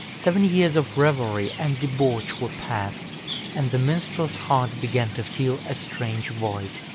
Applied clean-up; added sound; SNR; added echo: none; Chirp, tweet; 7 dB; none.